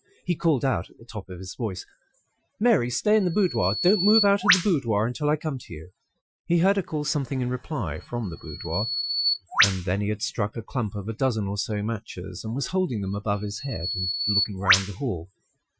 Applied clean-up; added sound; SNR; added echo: classical method Wiener filter.